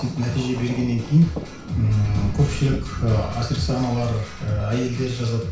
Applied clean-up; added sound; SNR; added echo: none; Thunder; 10 dB; reverberation time 0.6 s.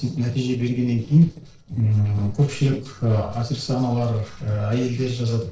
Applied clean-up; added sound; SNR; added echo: neural separator model SepFormer DNS4.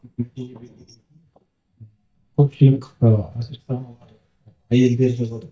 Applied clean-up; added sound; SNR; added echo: neural mask model DeepFilterNet 3.